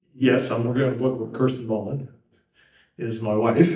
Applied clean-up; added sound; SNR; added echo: neural mask model DeepFilterNet 3.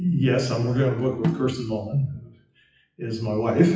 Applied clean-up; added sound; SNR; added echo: classical method WPE with log-MMSE.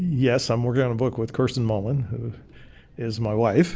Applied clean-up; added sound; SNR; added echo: none; none; none; none.